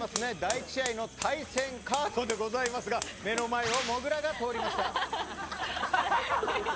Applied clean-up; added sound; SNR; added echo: none; Fire; 12 dB; none.